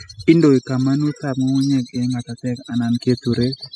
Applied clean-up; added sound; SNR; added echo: classical method spectral subtraction.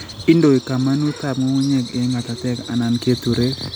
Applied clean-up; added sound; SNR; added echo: none; Bird vocalization, bird call, bird song; 15 dB; none.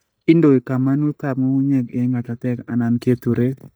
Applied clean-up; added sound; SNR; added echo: neural mask model DeepFilterNet 3.